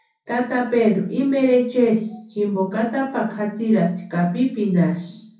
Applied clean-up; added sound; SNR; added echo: none; none; none; reverberation time 0.6 s.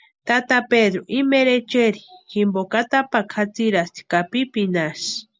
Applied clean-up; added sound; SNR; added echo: none; none; none; none.